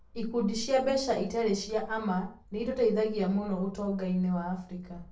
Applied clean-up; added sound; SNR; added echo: none; none; none; reverberation time 0.3 s.